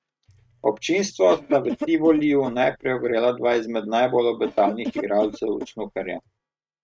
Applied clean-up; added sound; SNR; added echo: neural mask model RNNoise.